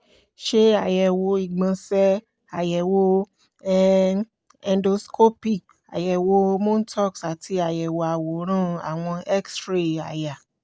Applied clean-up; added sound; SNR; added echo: none; none; none; none.